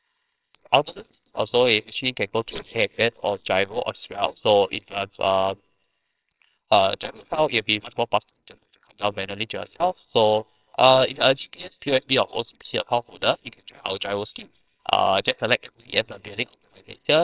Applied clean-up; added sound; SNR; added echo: neural separator model SepFormer WHAMR!.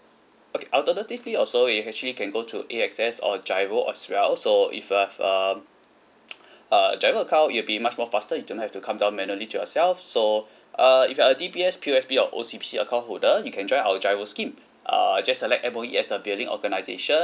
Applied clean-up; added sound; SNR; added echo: none; none; none; none.